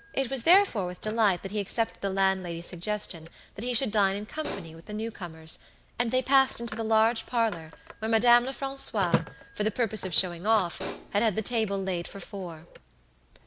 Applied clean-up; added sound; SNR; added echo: none; Telephone + Hi-hat; 14 dB; none.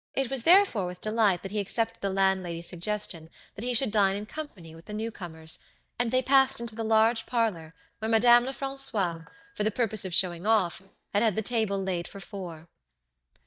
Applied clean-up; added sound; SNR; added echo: neural mask model DeepFilterNet 3.